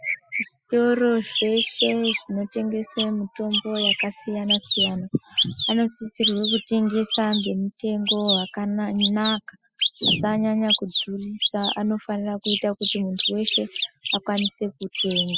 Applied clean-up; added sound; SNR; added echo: classical method spectral subtraction.